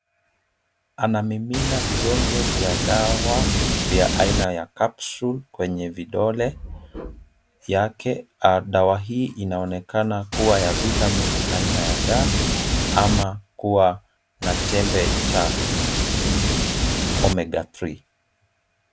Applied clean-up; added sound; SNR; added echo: none; Water; -3 dB; none.